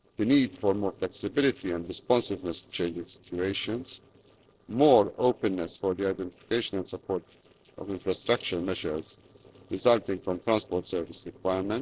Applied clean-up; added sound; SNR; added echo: neural separator model SepFormer DNS4.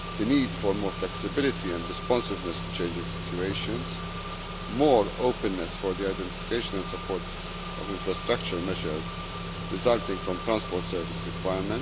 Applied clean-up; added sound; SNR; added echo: none; Engine / Car; 5 dB; none.